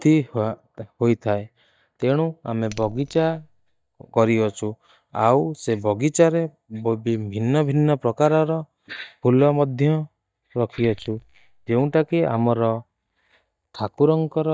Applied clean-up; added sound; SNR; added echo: neural mask model DeepFilterNet 3.